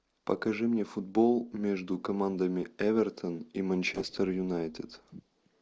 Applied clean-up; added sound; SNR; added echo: neural separator model SepFormer DNS4.